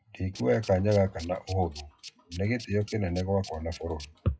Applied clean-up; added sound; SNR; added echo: classical method WPE with log-MMSE.